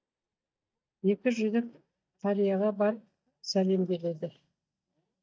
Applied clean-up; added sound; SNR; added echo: neural mask model DeepFilterNet 3.